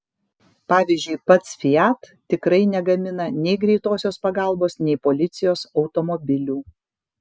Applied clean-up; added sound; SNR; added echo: none; none; none; none.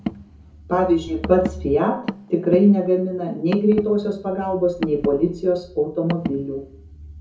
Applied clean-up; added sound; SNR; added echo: none; Car; 12 dB; reverberation time 0.5 s.